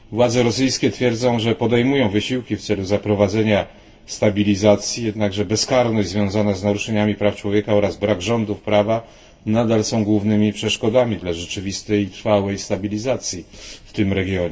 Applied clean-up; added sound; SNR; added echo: none; none; none; reverberation time 0.2 s.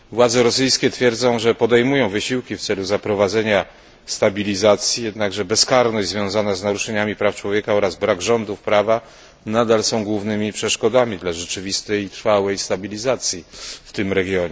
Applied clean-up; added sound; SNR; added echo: none; none; none; none.